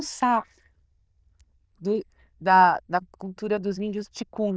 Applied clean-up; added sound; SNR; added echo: neural diffusion model UNIVERSE++.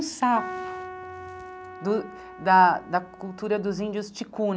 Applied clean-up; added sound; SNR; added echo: none; Keyboard (musical); 13 dB; none.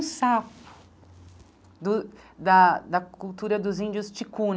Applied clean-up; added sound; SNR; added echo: none; none; none; none.